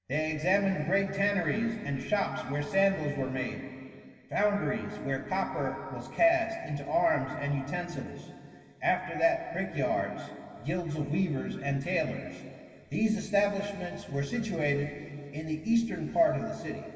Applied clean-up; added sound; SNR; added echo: none; none; none; reverberation time 2.5 s.